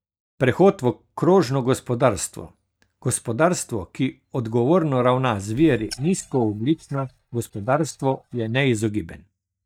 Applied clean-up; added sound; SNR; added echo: neural mask model DeepFilterNet 3.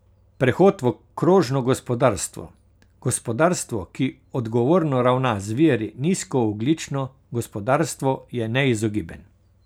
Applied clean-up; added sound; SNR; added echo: none; none; none; none.